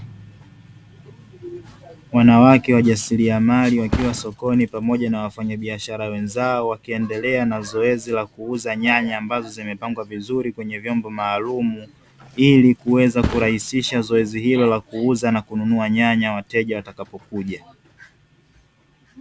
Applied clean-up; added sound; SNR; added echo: none; Thump, thud; 18 dB; none.